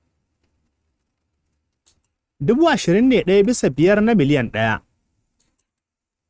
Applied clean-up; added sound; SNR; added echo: neural mask model RNNoise.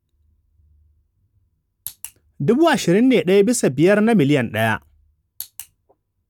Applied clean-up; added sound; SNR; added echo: none; none; none; none.